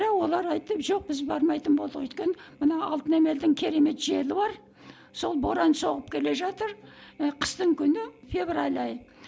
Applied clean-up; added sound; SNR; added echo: none; none; none; none.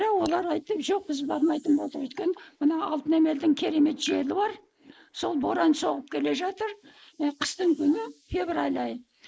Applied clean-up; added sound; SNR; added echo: neural mask model Resemble Enhance denoiser.